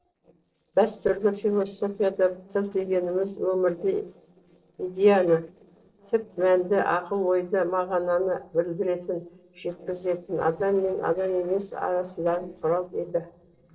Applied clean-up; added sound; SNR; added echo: neural separator model SepFormer DNS4.